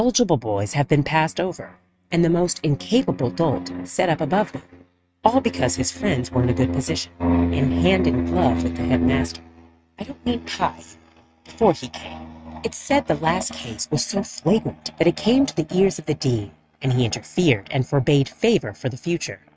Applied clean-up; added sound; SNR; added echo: neural mask model RNNoise.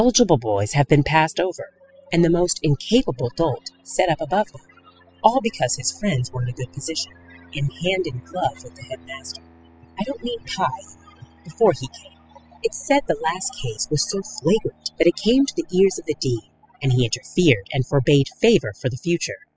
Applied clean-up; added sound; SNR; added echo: classical method spectral subtraction.